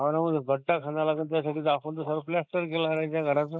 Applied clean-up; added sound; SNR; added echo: neural mask model Resemble Enhance denoiser.